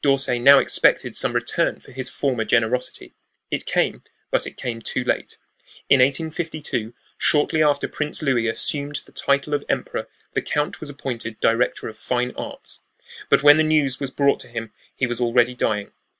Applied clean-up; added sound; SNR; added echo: none; none; none; none.